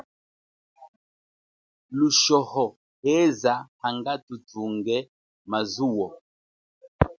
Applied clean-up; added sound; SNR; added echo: none; none; none; none.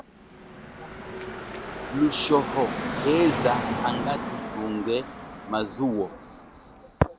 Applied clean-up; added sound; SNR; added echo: none; Car passing by / Traffic noise, roadway noise; 6 dB; none.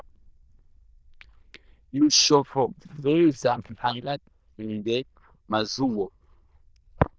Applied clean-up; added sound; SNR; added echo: neural diffusion model UNIVERSE++.